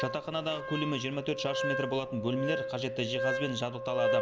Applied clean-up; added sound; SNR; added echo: none; Wind instrument, woodwind instrument; 1 dB; none.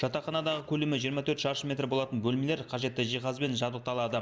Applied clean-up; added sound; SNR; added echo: none; none; none; none.